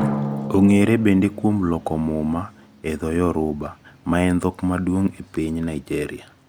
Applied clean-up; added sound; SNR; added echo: none; Drum; 11 dB; none.